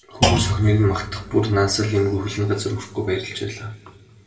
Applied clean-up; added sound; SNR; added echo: none; Thump, thud; 6 dB; reverberation time 1.5 s.